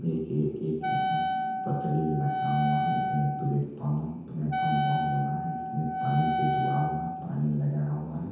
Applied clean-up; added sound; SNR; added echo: none; Wind instrument, woodwind instrument; 1 dB; reverberation time 0.9 s.